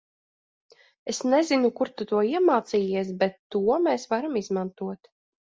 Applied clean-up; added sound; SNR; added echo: none; none; none; none.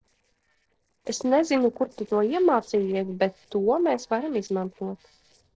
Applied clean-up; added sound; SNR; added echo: neural separator model SepFormer DNS4.